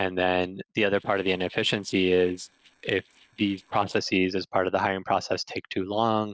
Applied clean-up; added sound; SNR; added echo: neural separator model SepFormer DNS4.